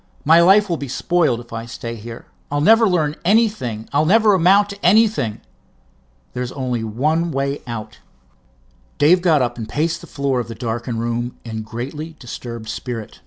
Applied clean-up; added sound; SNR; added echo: none; none; none; none.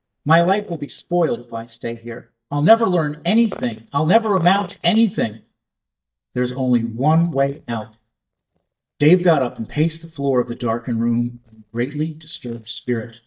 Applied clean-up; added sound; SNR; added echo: neural mask model DeepFilterNet 3.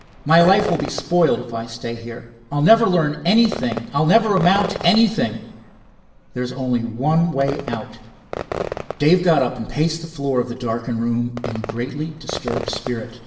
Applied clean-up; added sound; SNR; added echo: none; Fireworks; 12 dB; reverberation time 0.9 s.